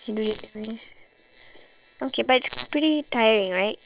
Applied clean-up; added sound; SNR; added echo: neural separator model SepFormer WHAM!.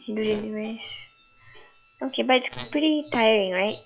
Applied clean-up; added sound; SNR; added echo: classical method log-MMSE.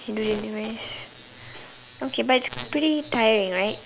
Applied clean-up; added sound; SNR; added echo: none; none; none; none.